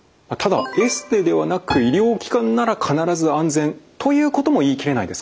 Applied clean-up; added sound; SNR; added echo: none; Piano; 15 dB; none.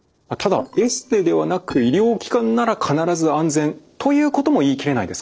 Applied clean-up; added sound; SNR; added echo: neural separator model SepFormer DNS4.